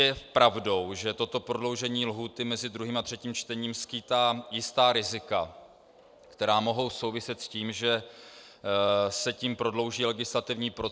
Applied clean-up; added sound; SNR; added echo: none; none; none; none.